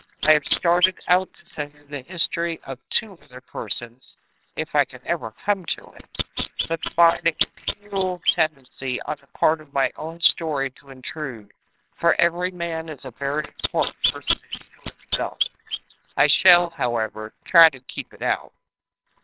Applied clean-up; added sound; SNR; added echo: neural separator model SepFormer WHAMR!.